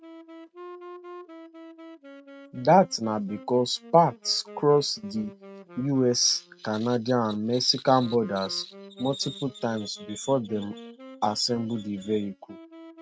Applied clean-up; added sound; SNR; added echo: neural mask model RNNoise.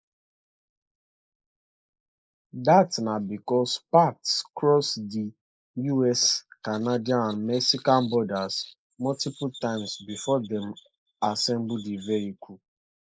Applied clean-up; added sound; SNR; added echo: neural mask model Resemble Enhance denoiser.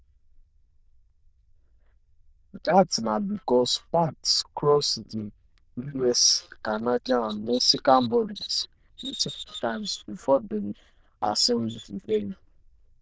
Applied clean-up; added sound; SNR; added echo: neural diffusion model UNIVERSE++.